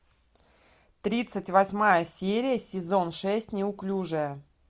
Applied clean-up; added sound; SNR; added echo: none; none; none; none.